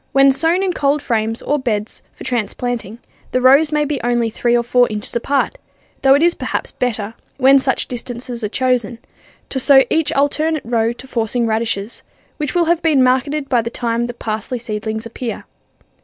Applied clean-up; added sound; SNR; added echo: none; none; none; none.